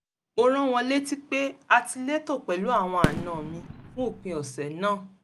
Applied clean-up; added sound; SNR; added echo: none; Fireworks; 6 dB; none.